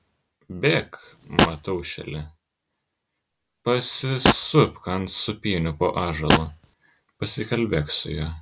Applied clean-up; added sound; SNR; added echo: none; Fart; 0 dB; none.